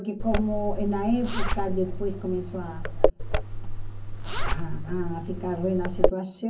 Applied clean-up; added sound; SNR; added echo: none; Zipper (clothing); -4 dB; reverberation time 0.3 s.